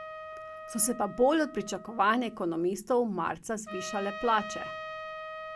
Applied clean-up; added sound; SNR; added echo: none; Trumpet; 12 dB; none.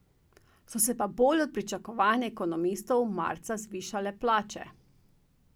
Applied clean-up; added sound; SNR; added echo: none; none; none; none.